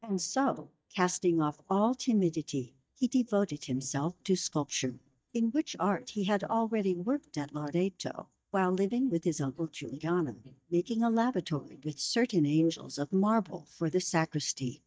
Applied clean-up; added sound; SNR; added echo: neural mask model DeepFilterNet 3.